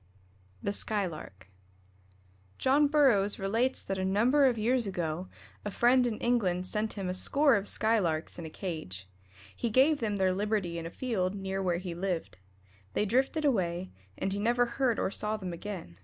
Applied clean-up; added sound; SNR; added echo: none; none; none; none.